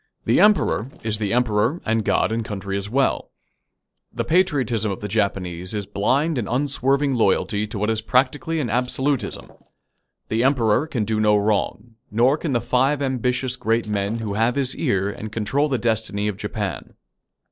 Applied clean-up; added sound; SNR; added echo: neural separator model SepFormer DNS4.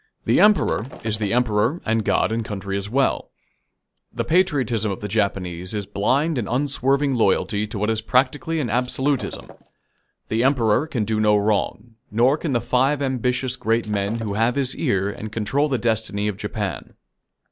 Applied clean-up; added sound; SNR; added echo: none; Shatter; 20 dB; none.